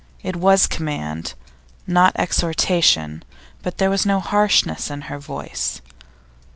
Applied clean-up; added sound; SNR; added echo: none; none; none; none.